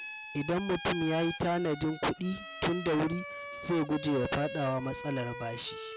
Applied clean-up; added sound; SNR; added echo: none; Bowed string instrument; 11 dB; none.